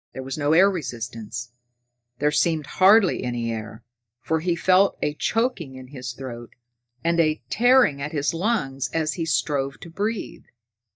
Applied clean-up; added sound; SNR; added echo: neural mask model DeepFilterNet 3.